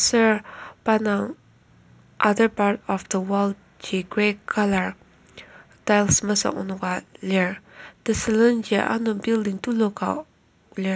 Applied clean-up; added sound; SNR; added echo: none; none; none; none.